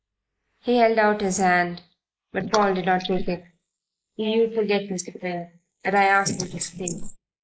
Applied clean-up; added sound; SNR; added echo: neural mask model Resemble Enhance denoiser.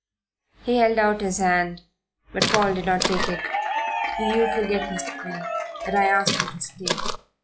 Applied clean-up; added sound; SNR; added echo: classical method log-MMSE.